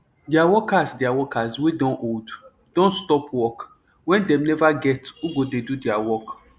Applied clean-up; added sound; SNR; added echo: none; none; none; none.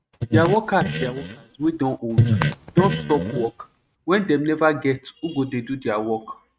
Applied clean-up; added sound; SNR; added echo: neural mask model RNNoise.